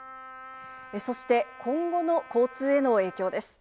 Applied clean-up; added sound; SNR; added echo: none; Wind instrument, woodwind instrument; 18 dB; none.